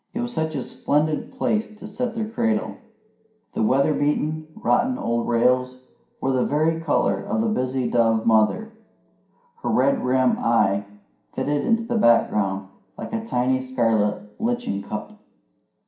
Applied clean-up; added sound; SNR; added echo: none; none; none; reverberation time 0.5 s.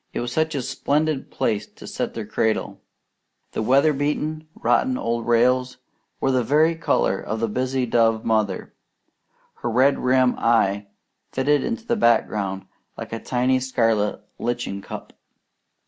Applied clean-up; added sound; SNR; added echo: none; none; none; none.